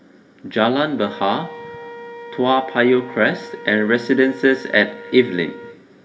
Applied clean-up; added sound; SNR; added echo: none; Wind instrument, woodwind instrument; 17 dB; reverberation time 1.1 s.